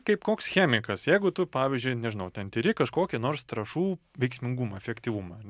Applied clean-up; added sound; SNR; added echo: none; none; none; none.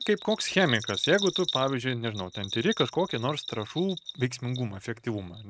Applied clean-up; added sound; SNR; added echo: neural mask model RNNoise.